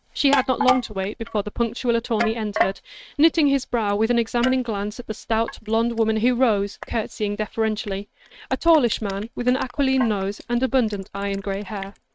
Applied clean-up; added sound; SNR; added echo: neural mask model RNNoise.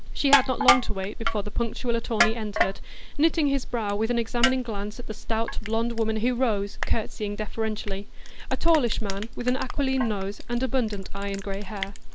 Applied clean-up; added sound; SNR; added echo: none; Crushing; 10 dB; none.